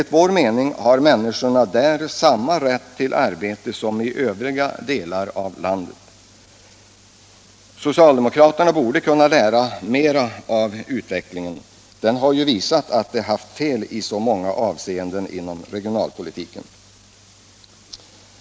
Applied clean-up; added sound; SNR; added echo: none; none; none; none.